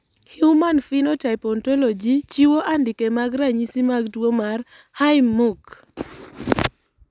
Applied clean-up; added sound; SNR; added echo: none; none; none; none.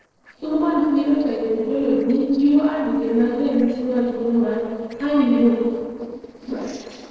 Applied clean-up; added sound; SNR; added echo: neural separator model SepFormer DNS4.